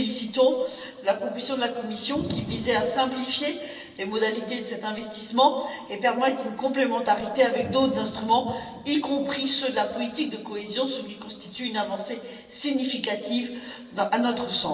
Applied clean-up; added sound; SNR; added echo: none; Thunder; 19 dB; reverberation time 2.6 s.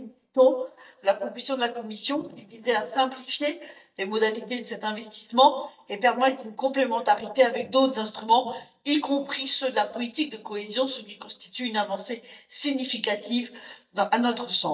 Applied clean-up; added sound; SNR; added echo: neural mask model DeepFilterNet 3.